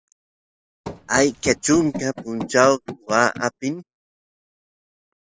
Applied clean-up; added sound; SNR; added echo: classical method spectral subtraction.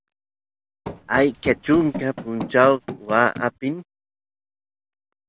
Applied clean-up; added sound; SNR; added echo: none; Run; 11 dB; none.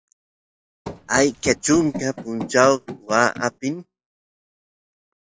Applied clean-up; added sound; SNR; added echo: classical method log-MMSE.